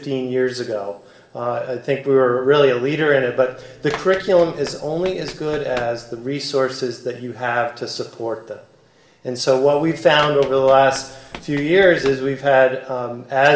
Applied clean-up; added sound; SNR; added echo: none; Run; 19 dB; reverberation time 0.9 s.